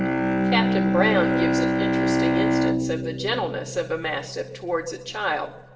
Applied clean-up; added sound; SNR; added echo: none; Bowed string instrument; -4 dB; reverberation time 1.3 s.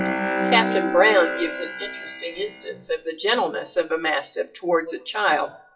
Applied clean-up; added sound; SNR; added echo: classical method WPE with log-MMSE.